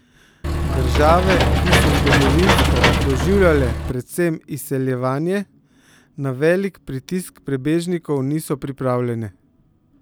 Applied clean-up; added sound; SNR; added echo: none; Engine / Mechanisms; -4 dB; none.